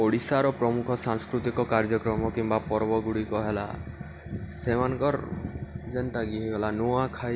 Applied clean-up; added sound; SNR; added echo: none; none; none; none.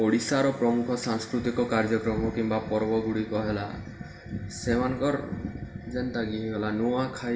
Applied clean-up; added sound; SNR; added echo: none; none; none; reverberation time 0.6 s.